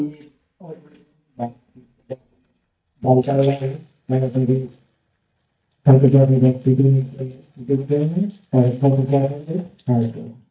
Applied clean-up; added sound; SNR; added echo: neural mask model DeepFilterNet 3.